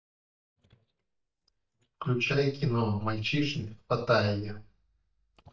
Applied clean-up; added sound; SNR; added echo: neural mask model DeepFilterNet 3.